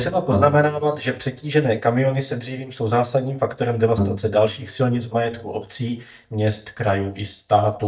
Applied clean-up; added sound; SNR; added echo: neural mask model DeepFilterNet 3.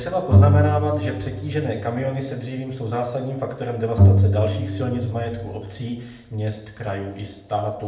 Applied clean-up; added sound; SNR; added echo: none; Bowed string instrument; -4 dB; reverberation time 0.6 s.